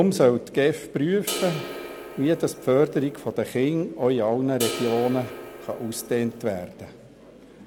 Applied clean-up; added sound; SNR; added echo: none; Crash cymbal; 11 dB; none.